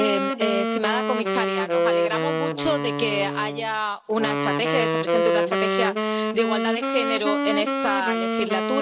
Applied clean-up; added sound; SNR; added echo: none; Wind instrument, woodwind instrument; -2 dB; none.